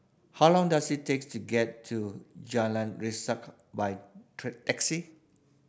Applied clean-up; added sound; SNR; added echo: none; none; none; none.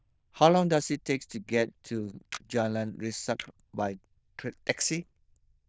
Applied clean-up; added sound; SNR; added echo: neural diffusion model UNIVERSE++.